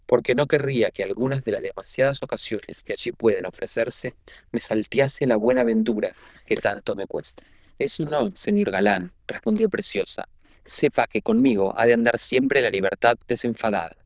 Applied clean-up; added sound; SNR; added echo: neural diffusion model UNIVERSE++.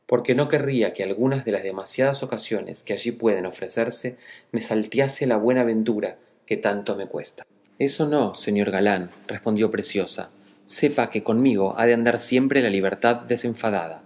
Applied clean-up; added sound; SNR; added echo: none; none; none; none.